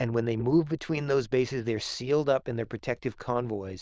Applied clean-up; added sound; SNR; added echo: neural diffusion model UNIVERSE++.